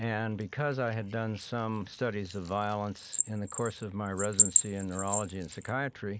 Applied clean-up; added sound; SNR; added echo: neural mask model Resemble Enhance denoiser.